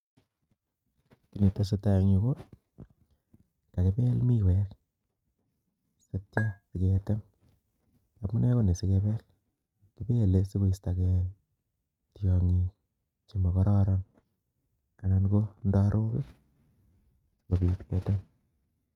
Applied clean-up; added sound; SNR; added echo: neural mask model RNNoise.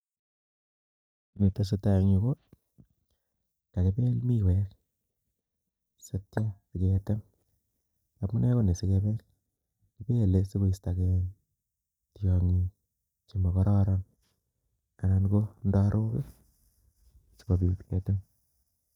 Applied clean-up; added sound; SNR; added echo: neural mask model DeepFilterNet 3.